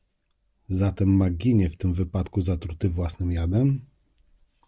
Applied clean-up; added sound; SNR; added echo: none; none; none; none.